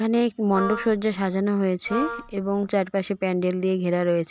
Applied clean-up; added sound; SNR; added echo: none; Wind instrument, woodwind instrument; 10 dB; none.